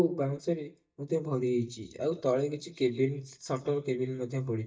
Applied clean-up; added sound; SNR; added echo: neural mask model DeepFilterNet 3.